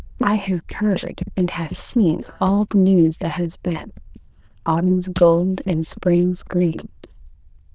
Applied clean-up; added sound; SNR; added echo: neural diffusion model UNIVERSE++.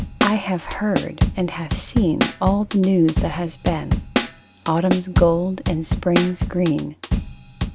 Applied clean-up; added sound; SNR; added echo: none; Drum kit; 3 dB; none.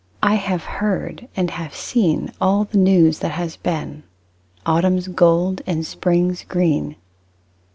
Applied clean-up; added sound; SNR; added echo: none; none; none; none.